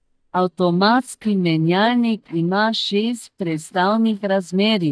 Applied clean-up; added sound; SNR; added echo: neural mask model DeepFilterNet 3.